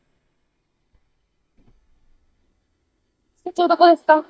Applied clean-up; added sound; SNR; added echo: neural mask model DeepFilterNet 3.